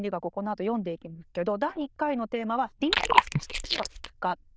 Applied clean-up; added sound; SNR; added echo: neural diffusion model UNIVERSE++.